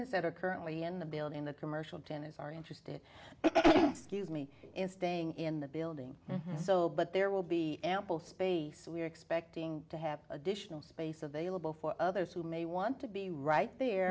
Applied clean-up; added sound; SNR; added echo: none; none; none; none.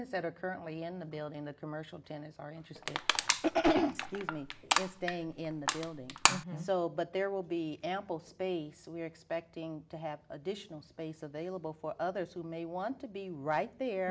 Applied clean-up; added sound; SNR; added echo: none; Crushing; -2 dB; none.